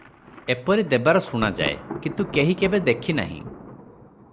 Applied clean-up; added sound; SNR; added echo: none; Thunder; 13 dB; none.